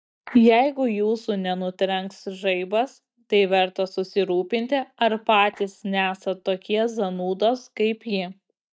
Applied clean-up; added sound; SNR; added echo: neural mask model DeepFilterNet 3.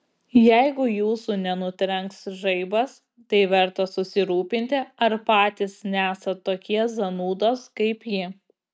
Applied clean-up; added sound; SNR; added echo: none; none; none; none.